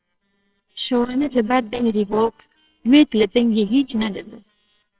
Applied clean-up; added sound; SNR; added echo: neural separator model SepFormer WHAMR!.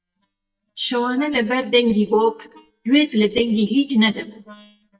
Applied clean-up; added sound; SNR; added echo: neural mask model DeepFilterNet 3.